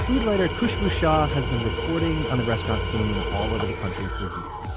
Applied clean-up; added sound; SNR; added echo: none; Tools; 4 dB; none.